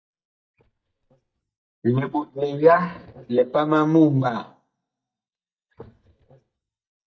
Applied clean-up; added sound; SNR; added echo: neural mask model DeepFilterNet 3.